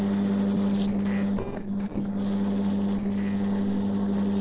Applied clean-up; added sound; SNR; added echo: neural separator model SepFormer DNS4.